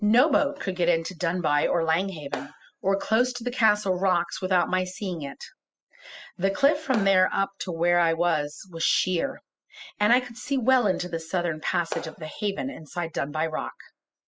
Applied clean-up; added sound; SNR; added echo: classical method spectral subtraction.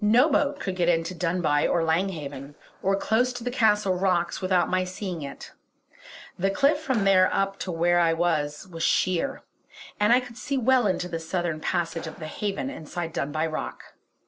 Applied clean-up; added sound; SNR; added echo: neural separator model SepFormer DNS4.